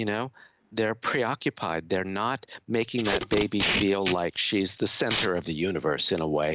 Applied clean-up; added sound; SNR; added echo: none; Packing tape, duct tape; 5 dB; none.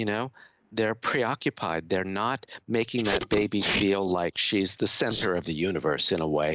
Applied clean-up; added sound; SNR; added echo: neural mask model Resemble Enhance denoiser.